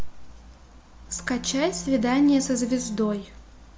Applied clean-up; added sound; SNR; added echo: none; Bowed string instrument; 15 dB; none.